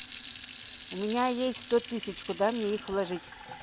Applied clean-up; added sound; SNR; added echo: none; Fill (with liquid) / Sink (filling or washing); 8 dB; none.